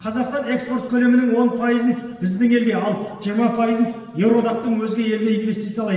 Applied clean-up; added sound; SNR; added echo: none; none; none; reverberation time 1.4 s.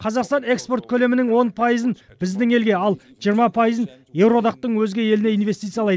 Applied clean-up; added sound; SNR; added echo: none; none; none; none.